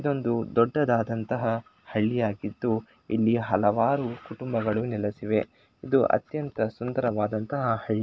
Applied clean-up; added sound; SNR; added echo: none; none; none; none.